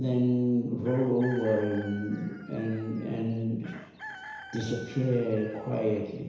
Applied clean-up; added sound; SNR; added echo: none; Chicken, rooster; 17 dB; reverberation time 1.0 s.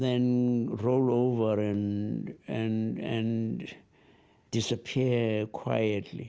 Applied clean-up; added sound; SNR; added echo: none; none; none; none.